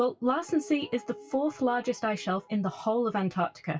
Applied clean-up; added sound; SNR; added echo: classical method WPE with log-MMSE.